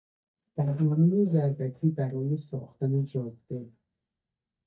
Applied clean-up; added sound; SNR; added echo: neural mask model DeepFilterNet 3.